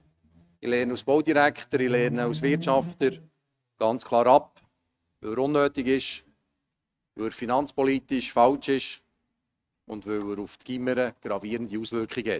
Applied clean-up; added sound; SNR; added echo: neural mask model RNNoise.